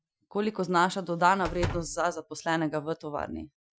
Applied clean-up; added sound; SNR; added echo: classical method Wiener filter.